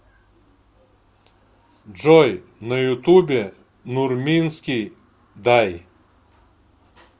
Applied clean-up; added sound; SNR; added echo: none; none; none; none.